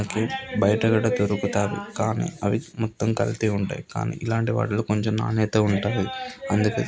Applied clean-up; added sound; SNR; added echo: none; none; none; none.